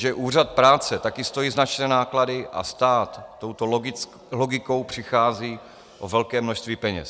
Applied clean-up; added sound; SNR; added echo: none; none; none; none.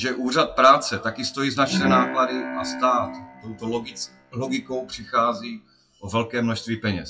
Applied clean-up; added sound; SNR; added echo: classical method WPE with log-MMSE.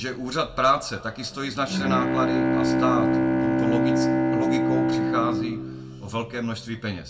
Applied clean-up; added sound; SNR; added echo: none; Bowed string instrument; -4 dB; reverberation time 0.2 s.